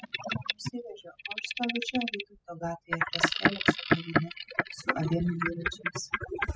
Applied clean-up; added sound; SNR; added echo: classical method spectral subtraction.